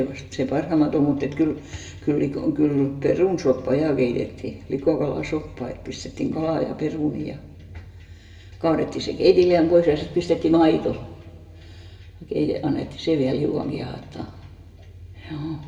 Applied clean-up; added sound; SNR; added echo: none; none; none; reverberation time 1.0 s.